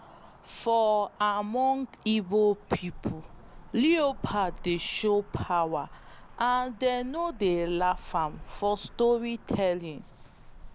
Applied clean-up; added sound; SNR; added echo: none; Cricket / Motor vehicle (road); 17 dB; none.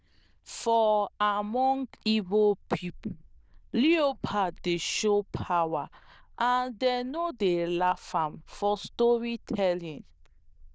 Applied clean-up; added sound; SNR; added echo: neural diffusion model UNIVERSE++.